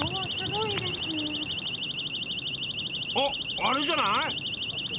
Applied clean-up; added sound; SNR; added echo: none; Siren; 0 dB; none.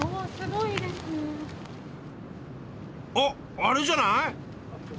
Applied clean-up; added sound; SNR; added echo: none; none; none; none.